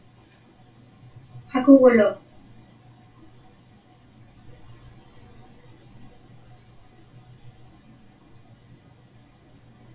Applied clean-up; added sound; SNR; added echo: none; none; none; reverberation time 0.2 s.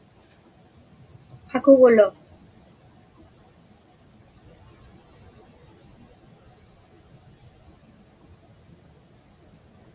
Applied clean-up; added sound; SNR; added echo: none; none; none; none.